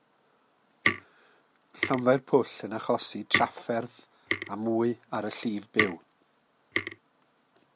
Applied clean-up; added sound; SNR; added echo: none; Tick; 3 dB; none.